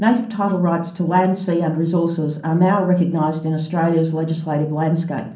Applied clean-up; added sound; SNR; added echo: none; none; none; reverberation time 0.6 s.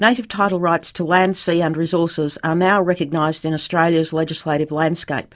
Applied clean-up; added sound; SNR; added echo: none; none; none; none.